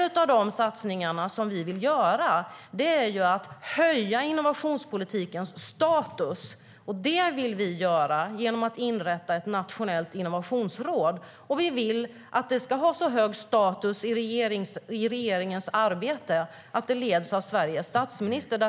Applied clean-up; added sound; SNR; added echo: none; none; none; none.